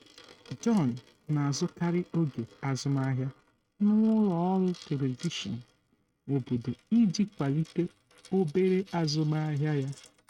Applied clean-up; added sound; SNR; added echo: neural mask model RNNoise.